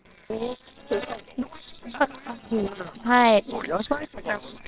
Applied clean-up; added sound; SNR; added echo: neural separator model SepFormer WHAMR!.